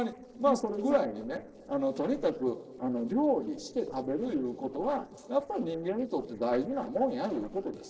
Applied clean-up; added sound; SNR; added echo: neural separator model SepFormer DNS4.